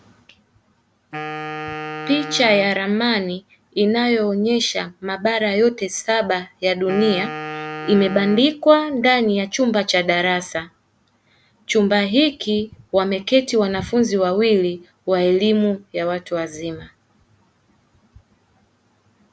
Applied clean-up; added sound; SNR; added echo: none; Wind instrument, woodwind instrument; 12 dB; none.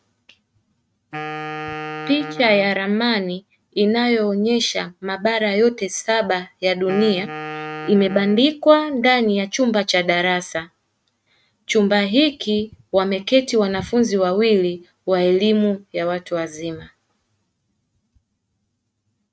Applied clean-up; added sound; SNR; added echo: neural mask model RNNoise.